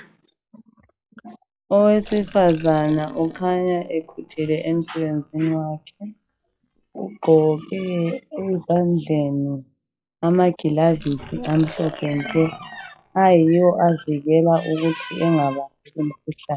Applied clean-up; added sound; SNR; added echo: classical method log-MMSE.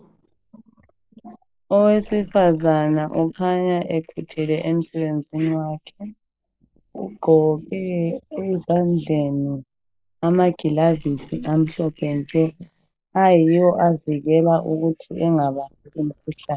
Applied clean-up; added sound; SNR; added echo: neural mask model Resemble Enhance denoiser.